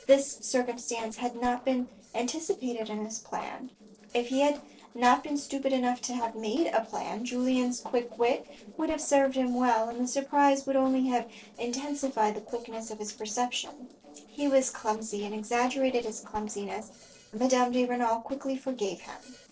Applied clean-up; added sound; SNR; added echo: neural separator model SepFormer DNS4.